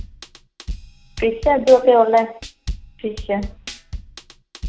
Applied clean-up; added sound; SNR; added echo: none; Drum kit; 13 dB; none.